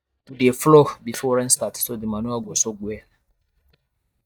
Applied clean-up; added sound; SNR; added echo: neural mask model DeepFilterNet 3.